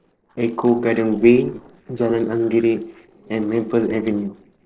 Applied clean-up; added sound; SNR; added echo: neural separator model SepFormer DNS4.